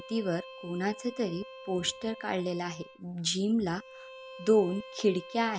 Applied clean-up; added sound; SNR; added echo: none; Bowed string instrument; 16 dB; none.